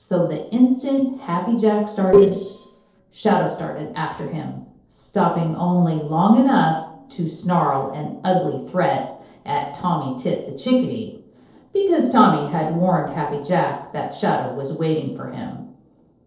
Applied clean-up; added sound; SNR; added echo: neural separator model SepFormer DNS4.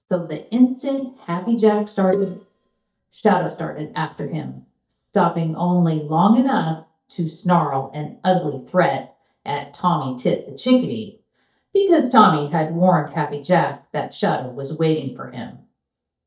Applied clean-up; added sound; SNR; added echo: neural mask model DeepFilterNet 3.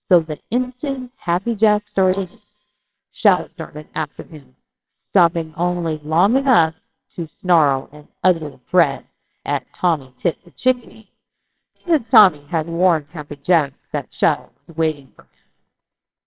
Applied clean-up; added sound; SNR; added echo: neural separator model SepFormer WHAMR!.